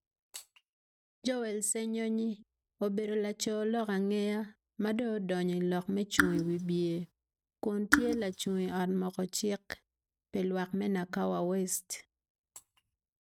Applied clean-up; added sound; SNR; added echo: neural mask model RNNoise.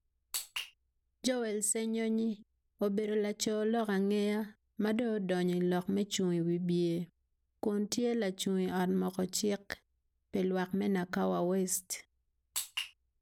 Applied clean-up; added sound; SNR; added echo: none; none; none; none.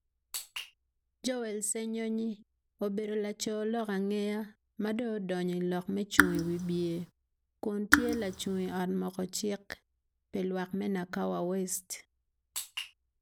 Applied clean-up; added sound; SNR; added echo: none; Raindrop / Drip; -4 dB; none.